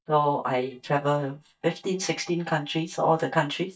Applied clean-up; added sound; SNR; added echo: neural mask model DeepFilterNet 3.